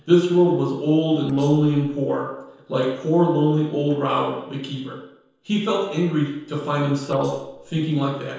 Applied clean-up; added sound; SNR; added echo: neural separator model SepFormer DNS4.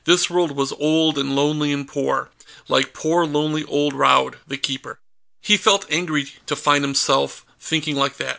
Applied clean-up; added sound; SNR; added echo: none; none; none; none.